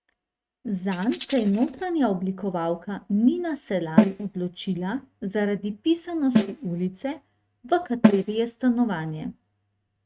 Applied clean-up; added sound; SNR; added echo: neural mask model RNNoise.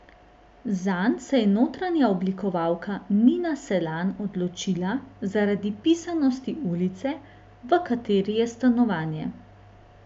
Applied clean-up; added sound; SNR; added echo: none; none; none; none.